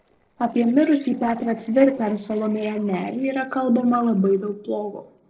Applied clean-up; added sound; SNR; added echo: neural separator model SepFormer DNS4.